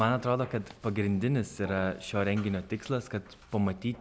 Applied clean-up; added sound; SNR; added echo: none; none; none; none.